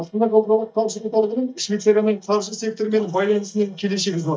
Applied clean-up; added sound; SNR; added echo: neural mask model DeepFilterNet 3.